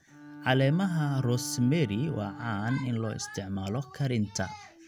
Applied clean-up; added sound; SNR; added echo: none; Bowed string instrument; 16 dB; none.